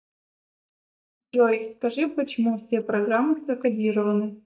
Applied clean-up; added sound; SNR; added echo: neural mask model DeepFilterNet 3.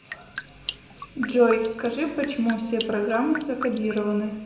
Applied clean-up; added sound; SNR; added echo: none; Drip; 13 dB; reverberation time 0.9 s.